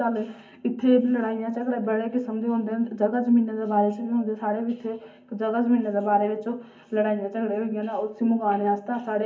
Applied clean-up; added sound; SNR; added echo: none; none; none; reverberation time 0.3 s.